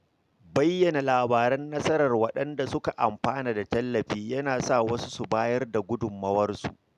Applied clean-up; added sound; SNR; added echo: none; none; none; none.